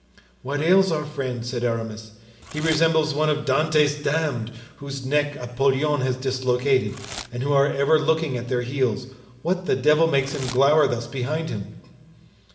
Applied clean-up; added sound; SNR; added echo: none; Packing tape, duct tape / Tearing; 19 dB; reverberation time 1.4 s.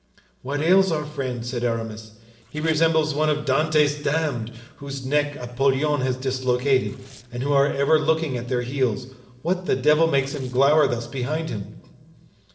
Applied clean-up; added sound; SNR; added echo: neural separator model SepFormer DNS4.